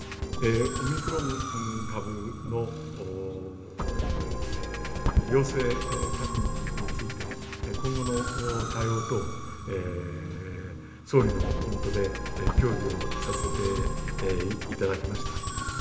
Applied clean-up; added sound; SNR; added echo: none; Musical instrument; -1 dB; reverberation time 0.8 s.